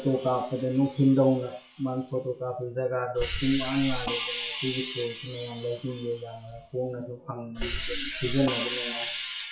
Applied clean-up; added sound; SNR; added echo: classical method WPE with log-MMSE.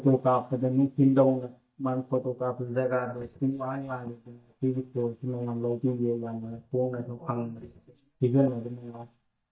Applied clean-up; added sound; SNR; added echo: neural mask model DeepFilterNet 3.